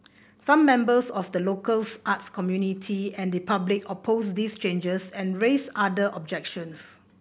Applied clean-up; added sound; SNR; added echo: none; none; none; none.